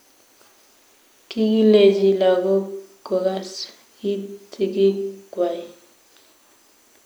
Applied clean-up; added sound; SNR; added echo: none; none; none; none.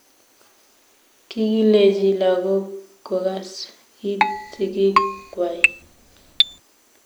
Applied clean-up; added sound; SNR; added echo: none; Keyboard (musical); 0 dB; none.